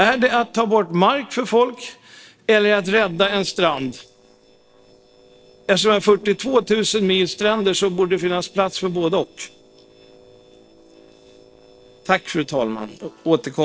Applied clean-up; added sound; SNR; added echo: neural separator model SepFormer DNS4.